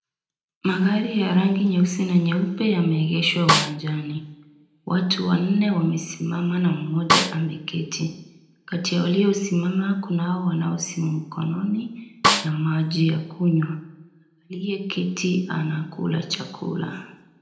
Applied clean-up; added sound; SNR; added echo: none; Snare drum; -2 dB; reverberation time 0.7 s.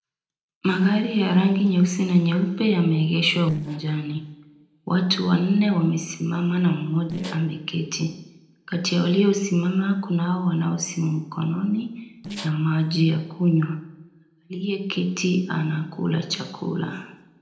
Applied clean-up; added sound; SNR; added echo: neural separator model SepFormer DNS4.